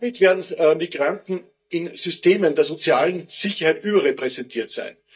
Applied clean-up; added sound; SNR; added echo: neural mask model DeepFilterNet 3.